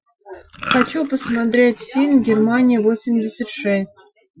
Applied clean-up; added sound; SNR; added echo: classical method Wiener filter.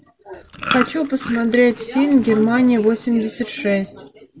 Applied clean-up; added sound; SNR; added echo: none; Chewing, mastication; 12 dB; none.